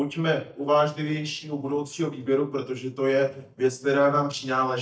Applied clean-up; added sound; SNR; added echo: neural mask model DeepFilterNet 3.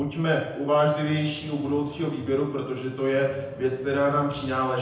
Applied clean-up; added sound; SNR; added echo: none; Bass guitar; 18 dB; reverberation time 0.9 s.